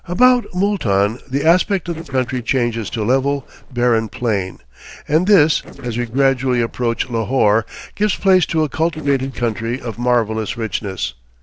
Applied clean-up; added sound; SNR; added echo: neural separator model SepFormer DNS4.